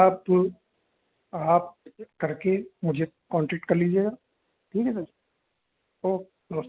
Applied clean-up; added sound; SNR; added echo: none; none; none; none.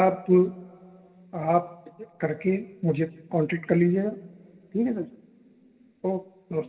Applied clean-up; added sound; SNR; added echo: none; none; none; reverberation time 2.9 s.